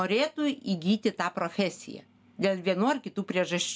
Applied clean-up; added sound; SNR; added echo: none; none; none; none.